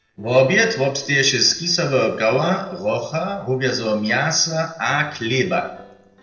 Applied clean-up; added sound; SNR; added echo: neural separator model SepFormer DNS4.